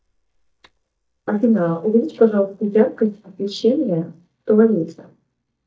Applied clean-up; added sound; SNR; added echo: neural mask model DeepFilterNet 3.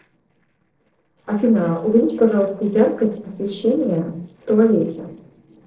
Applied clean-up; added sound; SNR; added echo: neural separator model SepFormer DNS4.